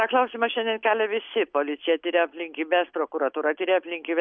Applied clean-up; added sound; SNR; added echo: none; none; none; none.